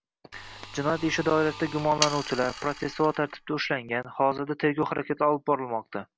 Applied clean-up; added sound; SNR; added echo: none; Sawing; 10 dB; none.